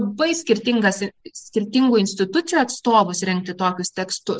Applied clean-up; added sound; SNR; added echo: none; none; none; none.